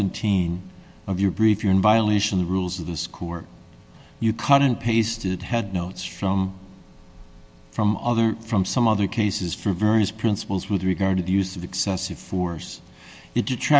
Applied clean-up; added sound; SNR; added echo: none; none; none; none.